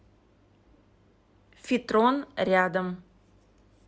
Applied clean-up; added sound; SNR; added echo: none; none; none; none.